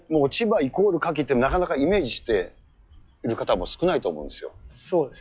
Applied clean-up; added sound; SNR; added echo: classical method log-MMSE.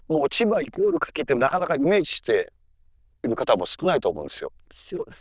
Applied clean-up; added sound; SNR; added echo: neural diffusion model UNIVERSE++.